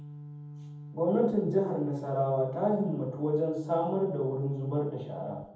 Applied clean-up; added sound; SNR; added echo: none; Organ; 13 dB; reverberation time 0.8 s.